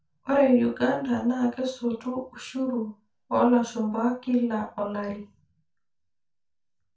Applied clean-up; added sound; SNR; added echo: none; none; none; reverberation time 0.3 s.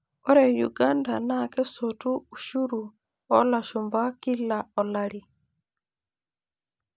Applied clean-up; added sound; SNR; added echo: none; none; none; none.